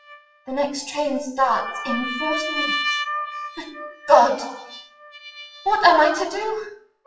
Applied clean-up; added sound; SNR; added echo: classical method WPE with log-MMSE.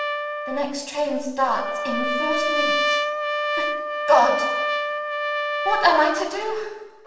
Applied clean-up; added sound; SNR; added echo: none; Trumpet; 1 dB; reverberation time 1.1 s.